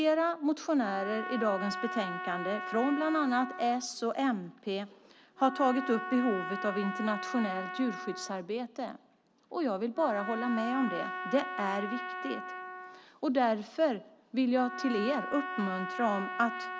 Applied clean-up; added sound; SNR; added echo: none; Trumpet; 8 dB; none.